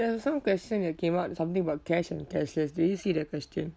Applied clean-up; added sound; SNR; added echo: none; none; none; none.